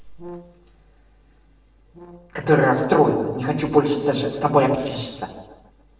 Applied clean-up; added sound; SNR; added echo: neural separator model SepFormer DNS4.